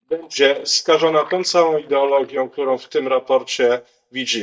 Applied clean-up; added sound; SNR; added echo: neural mask model DeepFilterNet 3.